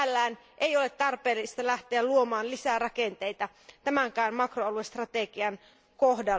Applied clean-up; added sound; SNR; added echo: none; none; none; none.